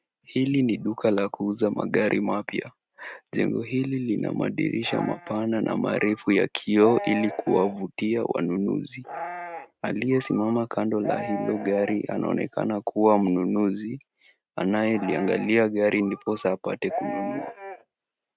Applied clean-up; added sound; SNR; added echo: neural mask model RNNoise.